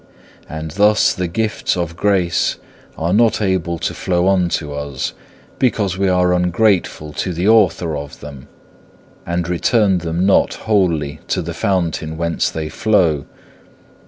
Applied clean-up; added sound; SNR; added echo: none; none; none; none.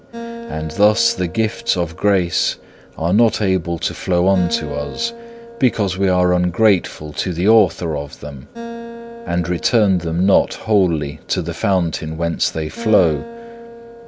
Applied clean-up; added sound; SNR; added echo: none; Acoustic guitar; 16 dB; none.